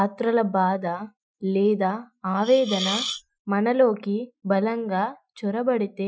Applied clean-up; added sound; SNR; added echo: classical method Wiener filter.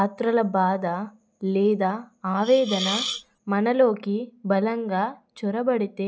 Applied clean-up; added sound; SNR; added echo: none; Hiss; 7 dB; none.